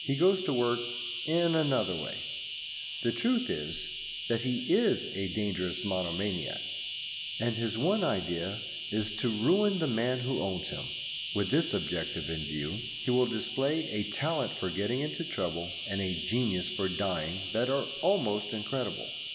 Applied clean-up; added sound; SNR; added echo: none; Insect; -4 dB; reverberation time 1.3 s.